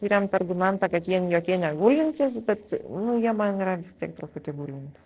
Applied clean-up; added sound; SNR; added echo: neural separator model SepFormer DNS4.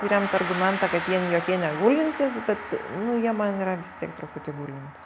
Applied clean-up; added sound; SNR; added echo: none; Gong; 9 dB; none.